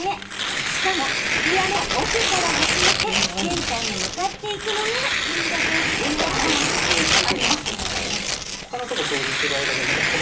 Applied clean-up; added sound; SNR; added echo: none; Tearing; -5 dB; reverberation time 0.3 s.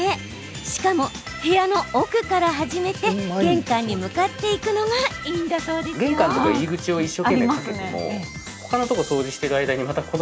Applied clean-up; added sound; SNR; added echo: none; none; none; none.